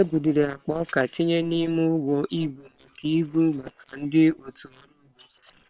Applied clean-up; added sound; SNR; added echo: neural separator model SepFormer WHAM!.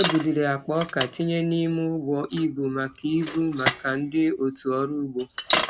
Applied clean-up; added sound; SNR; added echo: none; Bicycle; 7 dB; none.